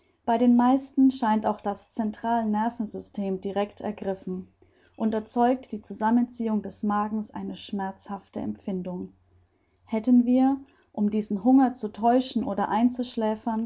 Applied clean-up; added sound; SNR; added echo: none; none; none; none.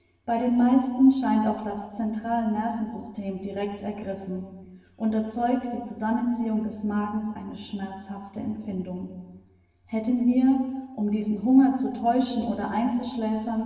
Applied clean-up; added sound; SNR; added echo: none; none; none; reverberation time 1.3 s.